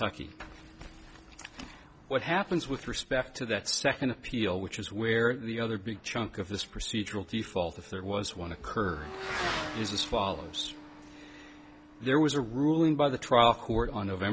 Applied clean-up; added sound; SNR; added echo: none; Motorcycle / Accelerating, revving, vroom; 15 dB; none.